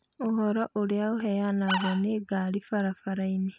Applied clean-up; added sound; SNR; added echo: none; Animal; 5 dB; none.